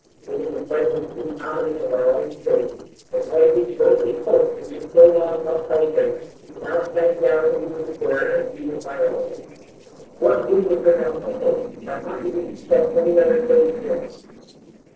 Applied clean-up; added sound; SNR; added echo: neural separator model SepFormer DNS4.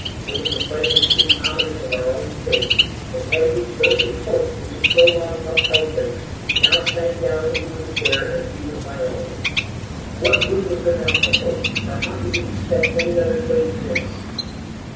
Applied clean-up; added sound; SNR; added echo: none; Bird; -1 dB; reverberation time 0.7 s.